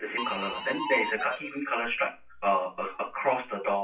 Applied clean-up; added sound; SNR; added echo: classical method WPE with log-MMSE.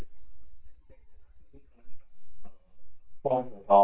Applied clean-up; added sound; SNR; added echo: neural mask model DeepFilterNet 3.